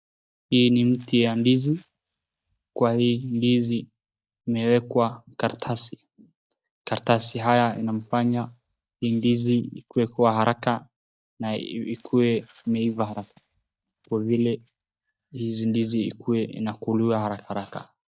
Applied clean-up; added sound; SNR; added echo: neural mask model DeepFilterNet 3.